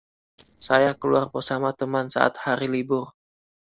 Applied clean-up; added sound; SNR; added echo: neural separator model SepFormer DNS4.